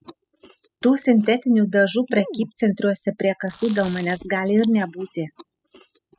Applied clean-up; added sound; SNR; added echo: classical method spectral subtraction.